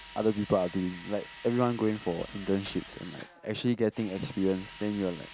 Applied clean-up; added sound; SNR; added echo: none; Drill; 17 dB; none.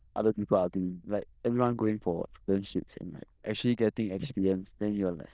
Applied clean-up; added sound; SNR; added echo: neural diffusion model UNIVERSE++.